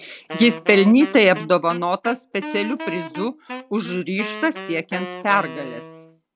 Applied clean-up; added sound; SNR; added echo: none; Wind instrument, woodwind instrument; 13 dB; none.